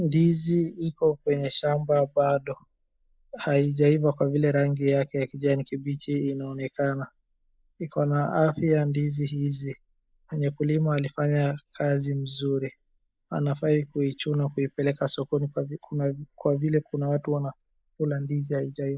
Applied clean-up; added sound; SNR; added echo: neural mask model Resemble Enhance denoiser.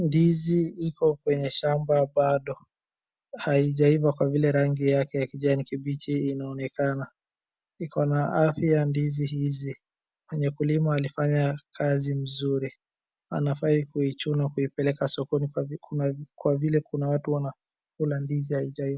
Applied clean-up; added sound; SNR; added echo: none; none; none; none.